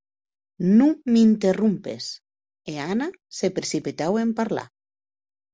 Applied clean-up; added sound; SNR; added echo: none; none; none; none.